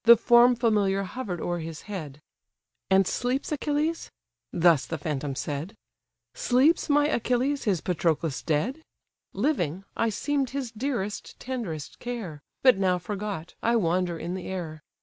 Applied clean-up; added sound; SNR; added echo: none; none; none; none.